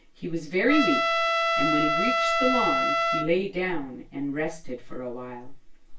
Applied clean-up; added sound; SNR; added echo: none; Trumpet; -3 dB; reverberation time 0.2 s.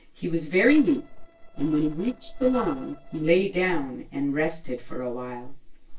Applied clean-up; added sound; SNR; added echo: neural separator model SepFormer DNS4.